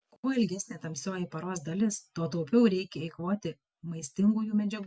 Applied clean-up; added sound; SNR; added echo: none; none; none; none.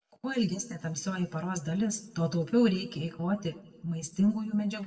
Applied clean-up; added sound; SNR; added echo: none; none; none; reverberation time 1.2 s.